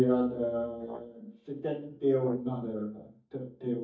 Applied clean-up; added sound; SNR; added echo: neural mask model DeepFilterNet 3.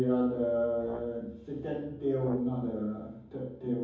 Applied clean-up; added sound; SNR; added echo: none; Brass instrument; 17 dB; reverberation time 0.9 s.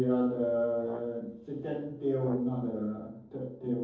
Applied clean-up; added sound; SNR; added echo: neural separator model SepFormer DNS4.